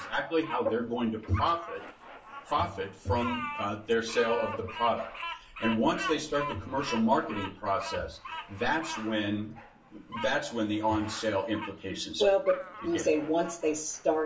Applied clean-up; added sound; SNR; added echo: none; Bird vocalization, bird call, bird song; 12 dB; reverberation time 0.3 s.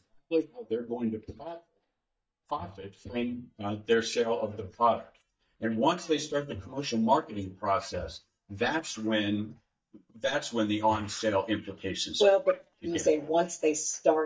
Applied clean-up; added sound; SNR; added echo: neural mask model DeepFilterNet 3.